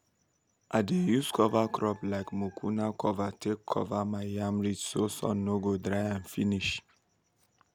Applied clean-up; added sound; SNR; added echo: none; none; none; none.